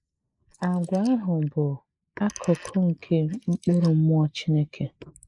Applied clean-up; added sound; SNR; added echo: neural mask model Resemble Enhance denoiser.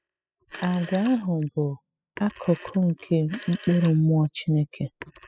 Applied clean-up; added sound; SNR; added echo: classical method spectral subtraction.